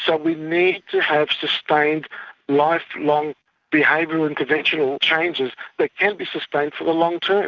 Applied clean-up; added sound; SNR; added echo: none; none; none; none.